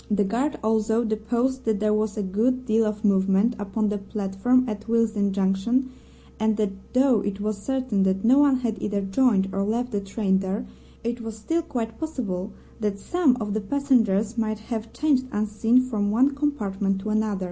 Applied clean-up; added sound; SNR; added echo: none; none; none; none.